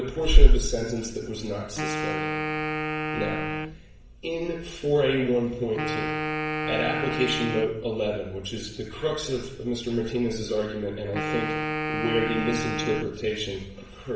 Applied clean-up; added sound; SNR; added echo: none; Wind instrument, woodwind instrument; 6 dB; reverberation time 0.7 s.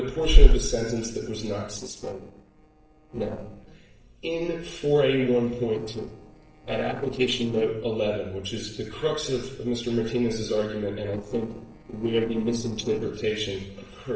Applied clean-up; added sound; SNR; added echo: neural separator model SepFormer DNS4.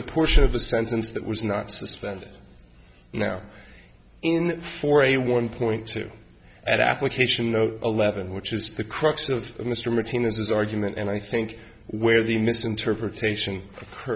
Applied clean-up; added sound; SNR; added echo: none; none; none; none.